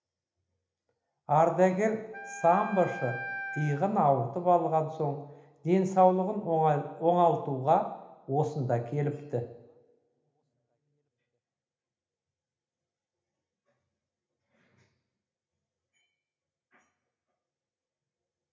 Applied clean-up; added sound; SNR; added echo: none; Wind instrument, woodwind instrument; 9 dB; reverberation time 1.0 s.